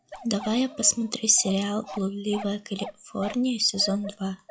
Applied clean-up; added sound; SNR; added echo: classical method log-MMSE.